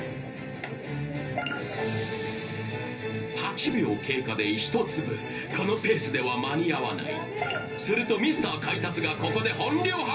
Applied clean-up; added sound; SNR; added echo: none; Whoosh, swoosh, swish; 13 dB; reverberation time 0.3 s.